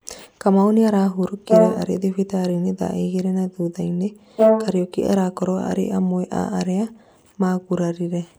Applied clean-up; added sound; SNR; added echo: none; Brass instrument; 0 dB; none.